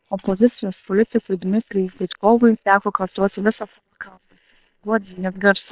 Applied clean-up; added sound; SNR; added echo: neural separator model SepFormer WHAM!.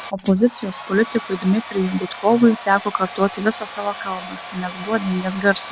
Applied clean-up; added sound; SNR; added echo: none; Domestic sounds, home sounds; 14 dB; none.